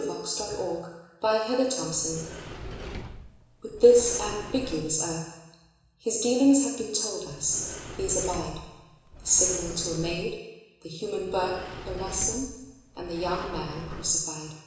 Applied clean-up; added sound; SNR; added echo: none; Sliding door; 12 dB; reverberation time 1.0 s.